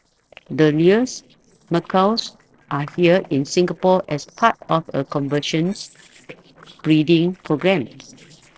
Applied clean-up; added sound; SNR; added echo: neural separator model SepFormer DNS4.